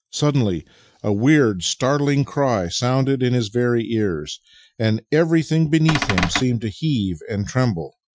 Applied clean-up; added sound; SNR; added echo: classical method Wiener filter.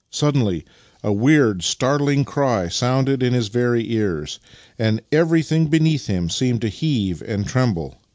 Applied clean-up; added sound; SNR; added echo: none; none; none; none.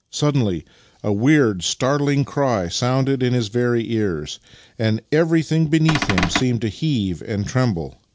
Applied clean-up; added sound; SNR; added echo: none; Cupboard open or close / Door; 1 dB; none.